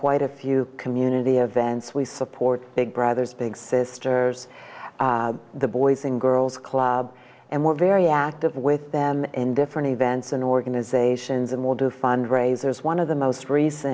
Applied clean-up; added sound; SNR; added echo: none; none; none; none.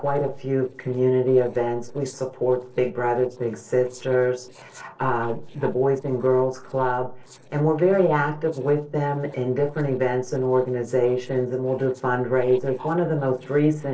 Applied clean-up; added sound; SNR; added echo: neural separator model SepFormer DNS4.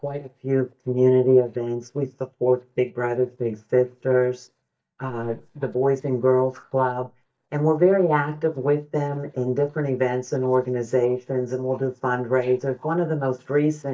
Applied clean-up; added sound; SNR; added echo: neural mask model DeepFilterNet 3.